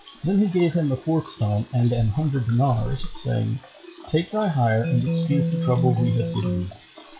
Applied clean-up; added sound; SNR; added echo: classical method log-MMSE.